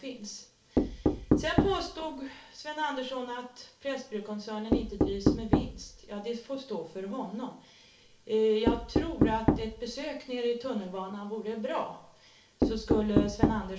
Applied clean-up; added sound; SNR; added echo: none; Knock; -2 dB; reverberation time 0.3 s.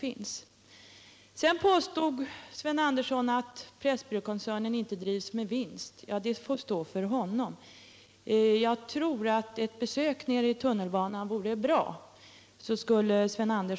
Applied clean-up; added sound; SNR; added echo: none; none; none; none.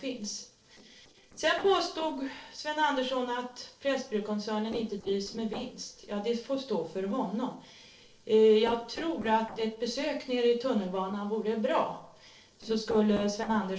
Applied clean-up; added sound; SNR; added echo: neural separator model SepFormer DNS4.